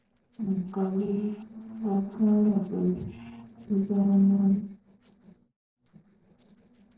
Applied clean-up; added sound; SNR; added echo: neural separator model SepFormer DNS4.